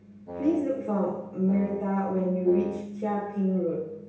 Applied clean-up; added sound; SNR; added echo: none; Wind instrument, woodwind instrument; 12 dB; reverberation time 0.9 s.